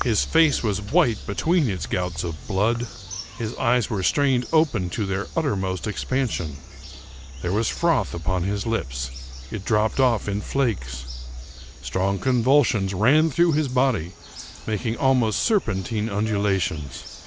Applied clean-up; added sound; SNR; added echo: none; Bird vocalization, bird call, bird song; 13 dB; none.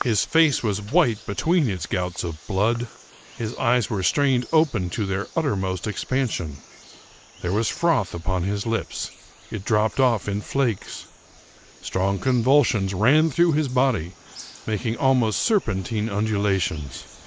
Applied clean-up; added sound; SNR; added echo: neural mask model Resemble Enhance denoiser.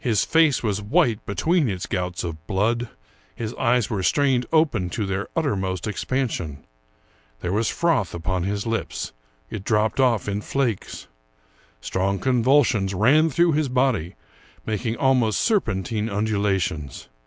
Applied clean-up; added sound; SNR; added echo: none; none; none; none.